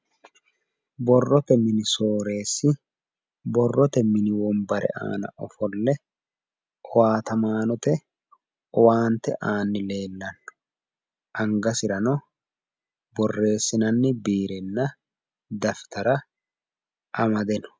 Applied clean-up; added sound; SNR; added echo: none; none; none; none.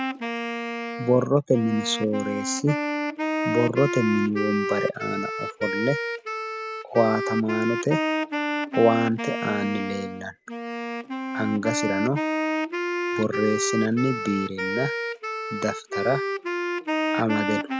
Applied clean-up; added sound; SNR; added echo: none; Wind instrument, woodwind instrument; 2 dB; none.